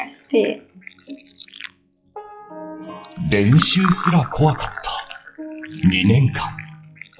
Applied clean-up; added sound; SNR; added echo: classical method WPE with log-MMSE.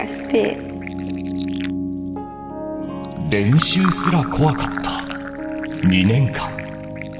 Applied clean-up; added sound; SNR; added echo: none; Fill (with liquid); 13 dB; reverberation time 2.6 s.